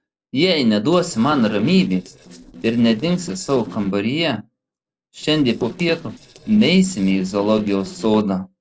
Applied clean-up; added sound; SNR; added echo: neural separator model SepFormer DNS4.